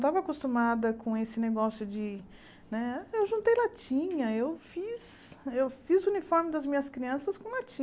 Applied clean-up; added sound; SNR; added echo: none; none; none; none.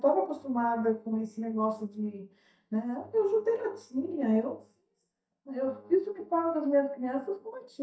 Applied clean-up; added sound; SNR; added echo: neural mask model DeepFilterNet 3.